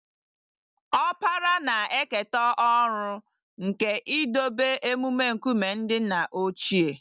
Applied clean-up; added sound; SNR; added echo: none; none; none; none.